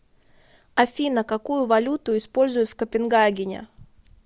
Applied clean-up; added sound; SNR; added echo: none; none; none; none.